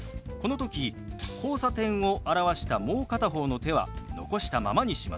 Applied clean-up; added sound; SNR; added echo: none; Shatter; 17 dB; none.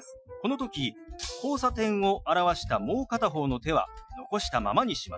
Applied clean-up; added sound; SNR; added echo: classical method Wiener filter.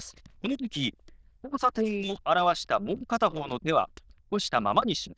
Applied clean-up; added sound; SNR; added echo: neural diffusion model UNIVERSE++.